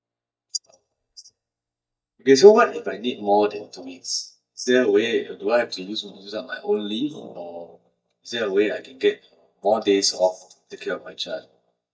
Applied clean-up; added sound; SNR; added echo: neural mask model DeepFilterNet 3.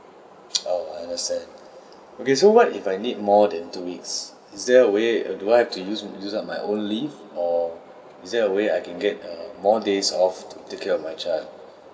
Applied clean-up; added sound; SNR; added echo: none; none; none; none.